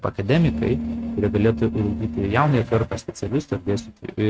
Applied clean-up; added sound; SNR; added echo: neural mask model RNNoise.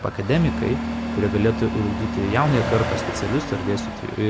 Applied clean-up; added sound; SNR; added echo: none; Engine starting / Accelerating, revving, vroom / Motor vehicle (road); 4 dB; none.